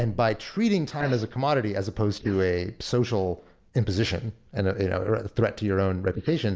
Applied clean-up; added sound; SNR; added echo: neural mask model Resemble Enhance denoiser.